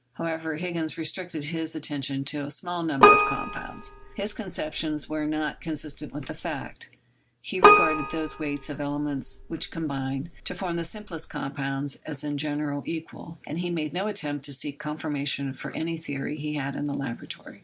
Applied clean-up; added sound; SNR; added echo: none; Keyboard (musical); -4 dB; none.